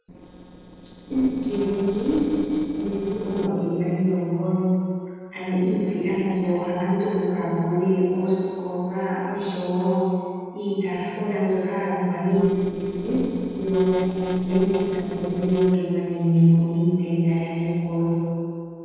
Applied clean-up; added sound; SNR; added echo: neural separator model SepFormer DNS4.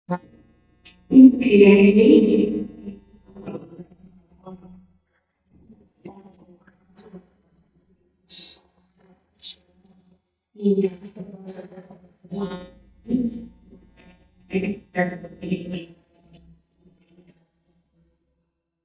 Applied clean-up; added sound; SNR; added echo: neural mask model DeepFilterNet 3.